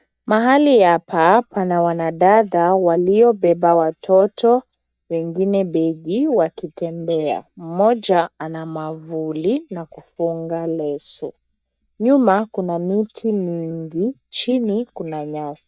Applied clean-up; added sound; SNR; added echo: neural mask model DeepFilterNet 3.